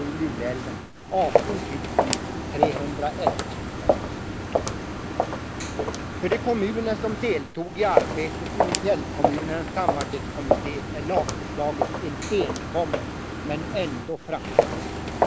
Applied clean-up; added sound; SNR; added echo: none; Walk, footsteps; -3 dB; none.